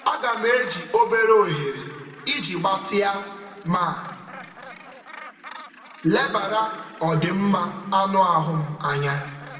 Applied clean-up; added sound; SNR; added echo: none; Gull, seagull; 19 dB; reverberation time 1.5 s.